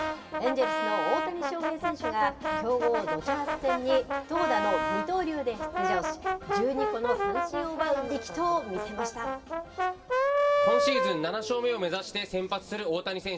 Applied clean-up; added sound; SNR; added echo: none; Brass instrument; 0 dB; reverberation time 1.2 s.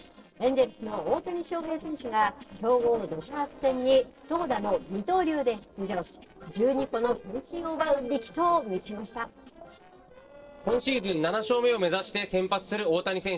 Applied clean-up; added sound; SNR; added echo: neural separator model SepFormer DNS4.